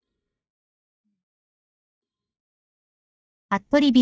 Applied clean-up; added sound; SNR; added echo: neural mask model DeepFilterNet 3.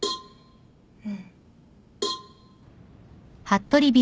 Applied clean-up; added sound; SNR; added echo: none; Cowbell; 11 dB; none.